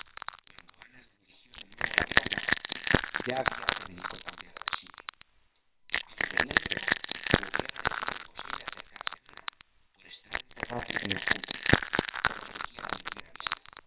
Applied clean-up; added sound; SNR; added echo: neural separator model SepFormer WHAMR!.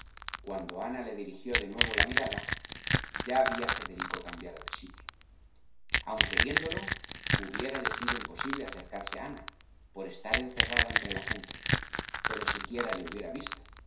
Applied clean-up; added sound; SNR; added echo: none; Crack / Crushing; -5 dB; reverberation time 0.5 s.